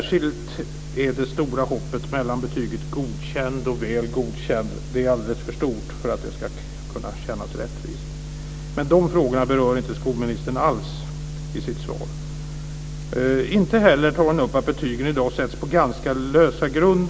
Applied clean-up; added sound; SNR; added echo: none; none; none; none.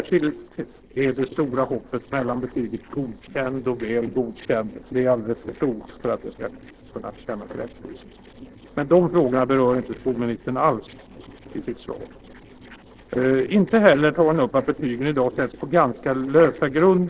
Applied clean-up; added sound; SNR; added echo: neural separator model SepFormer DNS4.